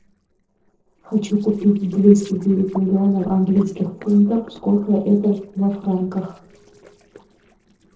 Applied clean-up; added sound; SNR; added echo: neural separator model SepFormer DNS4.